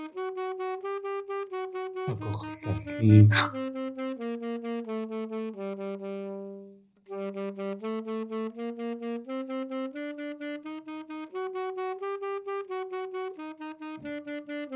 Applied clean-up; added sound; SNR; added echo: none; Wind instrument, woodwind instrument; 4 dB; reverberation time 0.3 s.